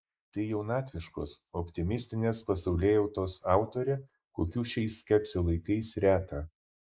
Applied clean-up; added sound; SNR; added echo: neural mask model Resemble Enhance denoiser.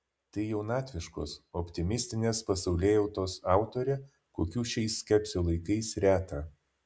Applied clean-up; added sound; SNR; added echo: none; none; none; none.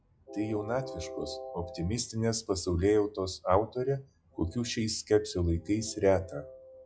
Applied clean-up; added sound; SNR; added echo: classical method log-MMSE.